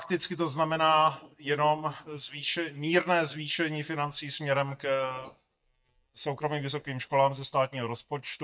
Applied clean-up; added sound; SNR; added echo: neural mask model DeepFilterNet 3.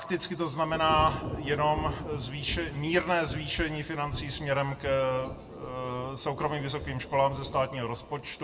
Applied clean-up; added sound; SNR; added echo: none; Thunder / Rain; 10 dB; reverberation time 1.3 s.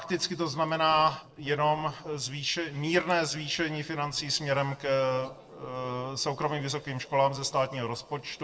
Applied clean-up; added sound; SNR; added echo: neural separator model SepFormer DNS4.